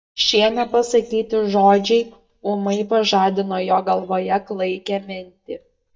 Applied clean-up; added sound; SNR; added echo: neural mask model DeepFilterNet 3.